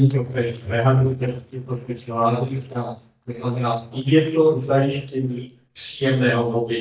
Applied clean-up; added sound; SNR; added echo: neural mask model DeepFilterNet 3.